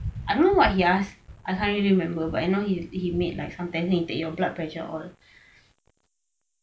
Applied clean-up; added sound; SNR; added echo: none; none; none; none.